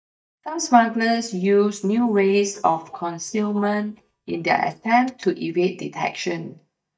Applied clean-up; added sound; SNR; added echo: neural mask model DeepFilterNet 3.